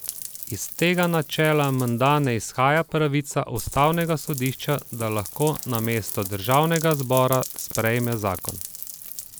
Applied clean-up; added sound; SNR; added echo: none; Rain; 12 dB; none.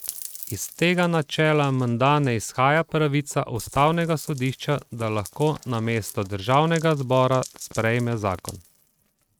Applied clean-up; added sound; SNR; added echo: neural mask model RNNoise.